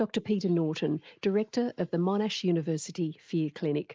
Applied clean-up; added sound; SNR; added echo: neural mask model Resemble Enhance denoiser.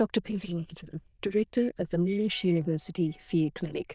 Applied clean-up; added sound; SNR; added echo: neural diffusion model UNIVERSE++.